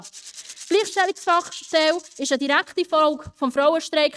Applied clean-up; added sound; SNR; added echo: neural mask model RNNoise.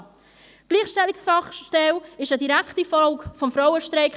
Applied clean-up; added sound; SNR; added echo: none; none; none; none.